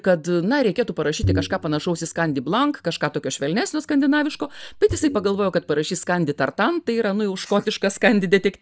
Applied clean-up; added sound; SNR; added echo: neural mask model DeepFilterNet 3.